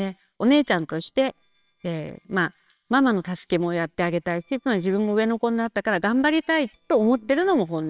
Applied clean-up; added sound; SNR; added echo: neural separator model SepFormer WHAMR!.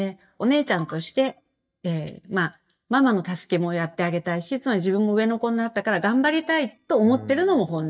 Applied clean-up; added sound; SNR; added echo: neural mask model DeepFilterNet 3.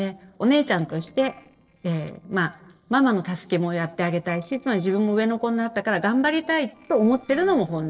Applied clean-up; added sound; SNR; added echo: neural separator model SepFormer DNS4.